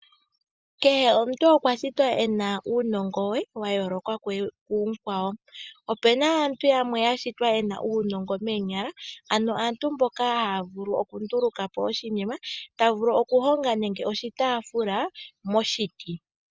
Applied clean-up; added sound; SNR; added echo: none; none; none; none.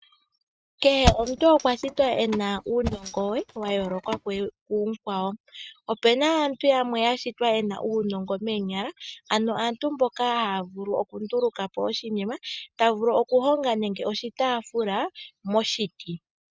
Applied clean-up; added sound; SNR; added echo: neural mask model RNNoise.